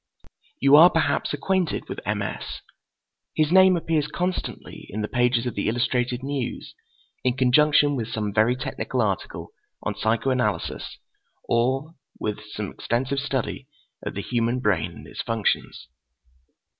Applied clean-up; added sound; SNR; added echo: none; none; none; none.